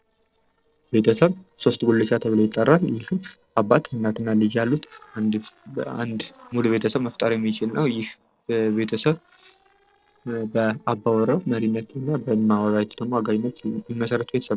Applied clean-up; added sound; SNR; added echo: neural separator model SepFormer DNS4.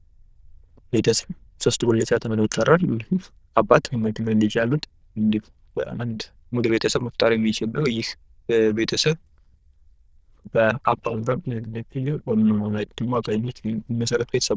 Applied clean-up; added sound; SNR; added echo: neural diffusion model UNIVERSE++.